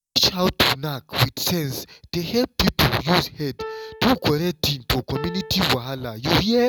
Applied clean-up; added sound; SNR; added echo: none; Piano; 16 dB; none.